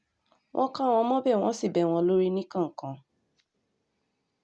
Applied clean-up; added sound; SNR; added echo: none; none; none; none.